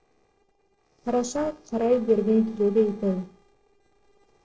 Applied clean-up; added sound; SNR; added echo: neural separator model SepFormer DNS4.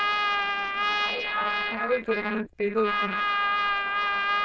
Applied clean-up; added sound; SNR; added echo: neural diffusion model UNIVERSE++.